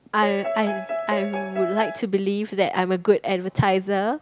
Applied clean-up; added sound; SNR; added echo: none; Piano; 5 dB; none.